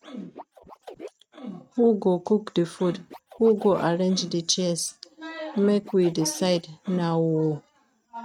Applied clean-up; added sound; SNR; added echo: neural mask model RNNoise.